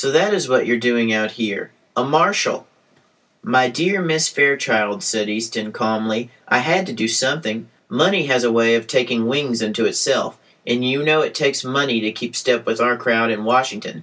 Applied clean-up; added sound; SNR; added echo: none; none; none; none.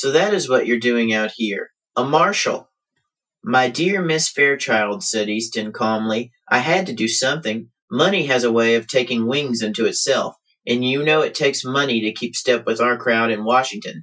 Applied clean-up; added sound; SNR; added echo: classical method Wiener filter.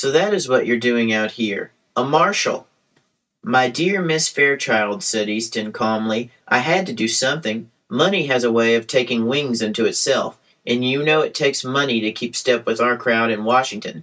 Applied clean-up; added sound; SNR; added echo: neural mask model RNNoise.